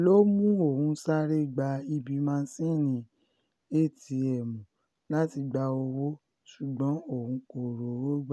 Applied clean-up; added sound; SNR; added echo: none; none; none; none.